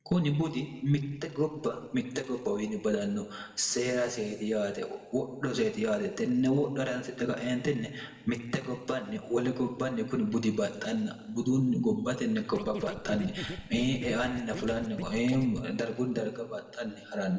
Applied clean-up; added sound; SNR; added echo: none; Scratching (performance technique); 10 dB; reverberation time 1.4 s.